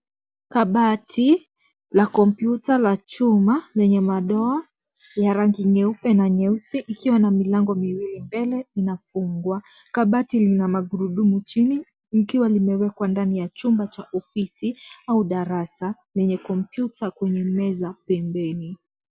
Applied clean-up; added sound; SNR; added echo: none; none; none; none.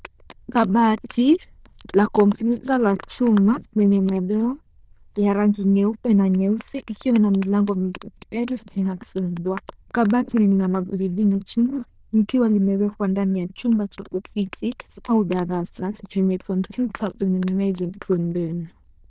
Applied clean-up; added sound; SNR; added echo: neural diffusion model UNIVERSE++.